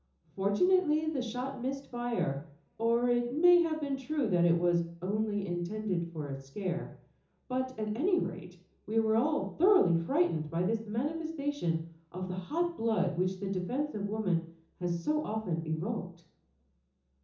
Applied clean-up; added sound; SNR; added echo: none; none; none; reverberation time 0.7 s.